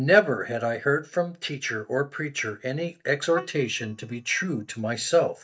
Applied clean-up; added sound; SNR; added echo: neural mask model DeepFilterNet 3.